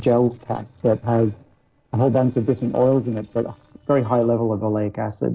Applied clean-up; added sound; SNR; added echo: neural separator model SepFormer DNS4.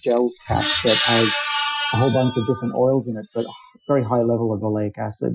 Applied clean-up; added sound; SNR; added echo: classical method Wiener filter.